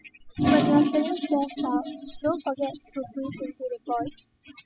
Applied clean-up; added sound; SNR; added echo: classical method spectral subtraction.